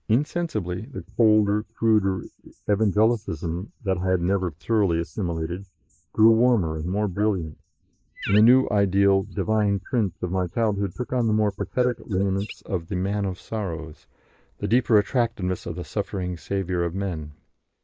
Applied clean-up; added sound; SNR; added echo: neural mask model Resemble Enhance denoiser.